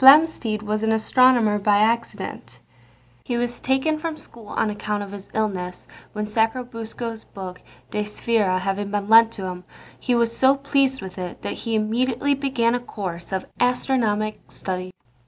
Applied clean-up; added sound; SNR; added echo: none; none; none; none.